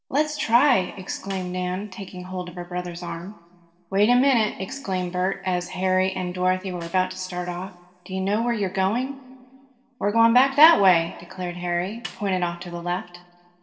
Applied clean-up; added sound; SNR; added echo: neural separator model SepFormer DNS4.